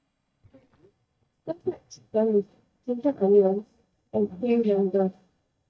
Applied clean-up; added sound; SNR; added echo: neural mask model DeepFilterNet 3.